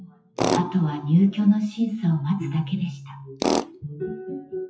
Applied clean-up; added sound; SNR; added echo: classical method WPE with log-MMSE.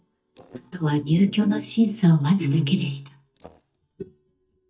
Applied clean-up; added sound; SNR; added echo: neural mask model DeepFilterNet 3.